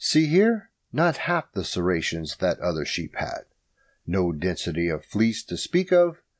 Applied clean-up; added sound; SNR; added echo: none; none; none; none.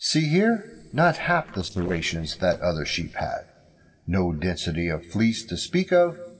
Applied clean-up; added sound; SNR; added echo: neural separator model SepFormer DNS4.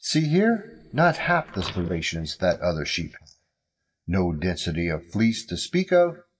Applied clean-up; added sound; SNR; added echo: neural mask model DeepFilterNet 3.